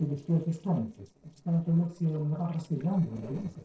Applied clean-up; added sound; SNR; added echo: neural separator model SepFormer DNS4.